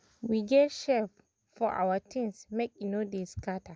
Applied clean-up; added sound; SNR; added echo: none; none; none; none.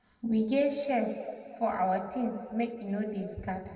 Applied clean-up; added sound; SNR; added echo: none; none; none; reverberation time 2.0 s.